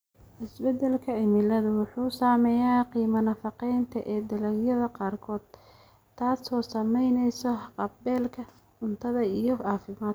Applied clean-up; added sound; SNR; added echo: none; none; none; none.